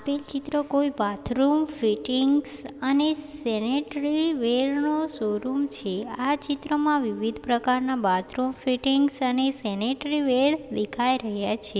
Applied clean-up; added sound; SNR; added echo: none; none; none; none.